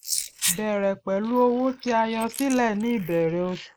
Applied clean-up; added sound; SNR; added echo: neural mask model Resemble Enhance denoiser.